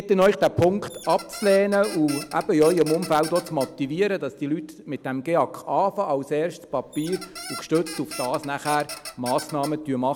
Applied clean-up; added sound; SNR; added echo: none; Squeak; 15 dB; none.